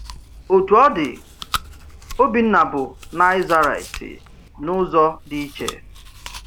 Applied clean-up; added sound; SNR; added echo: none; Chewing, mastication; 15 dB; none.